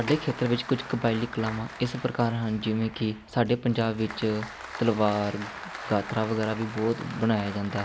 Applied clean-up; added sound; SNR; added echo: none; Applause; 13 dB; none.